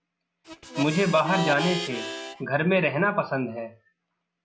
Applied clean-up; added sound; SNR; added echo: none; Harmonica; 6 dB; none.